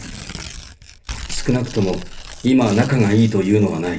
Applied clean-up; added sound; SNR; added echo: none; Tearing; 13 dB; reverberation time 0.3 s.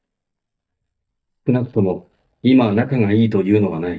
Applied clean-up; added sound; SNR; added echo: neural mask model DeepFilterNet 3.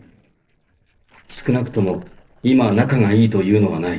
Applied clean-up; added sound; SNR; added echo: neural separator model SepFormer DNS4.